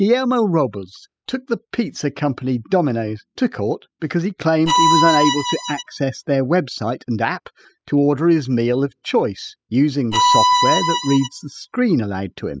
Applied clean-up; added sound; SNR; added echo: classical method spectral subtraction.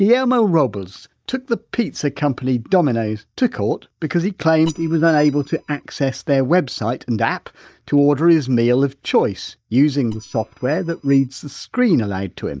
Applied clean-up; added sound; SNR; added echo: neural mask model DeepFilterNet 3.